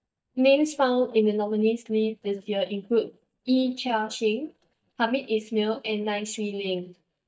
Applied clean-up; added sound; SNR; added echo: neural mask model DeepFilterNet 3.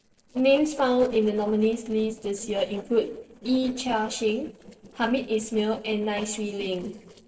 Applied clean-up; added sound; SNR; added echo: neural separator model SepFormer DNS4.